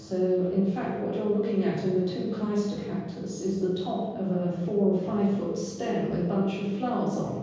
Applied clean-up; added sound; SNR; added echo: none; none; none; reverberation time 1.3 s.